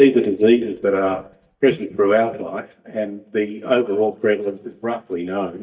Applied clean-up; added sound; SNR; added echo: neural mask model DeepFilterNet 3.